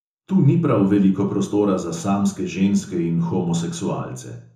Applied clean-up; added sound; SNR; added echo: none; none; none; reverberation time 0.6 s.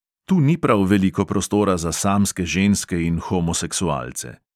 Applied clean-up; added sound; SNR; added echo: none; none; none; none.